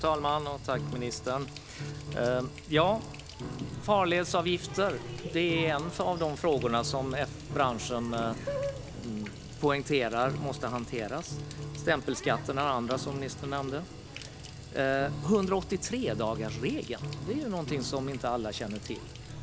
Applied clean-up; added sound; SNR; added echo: none; Piano + Water tap, faucet; 8 dB; none.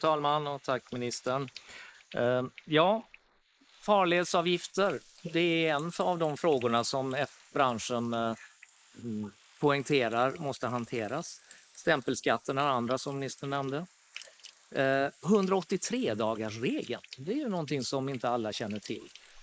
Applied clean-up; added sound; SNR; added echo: neural mask model Resemble Enhance denoiser.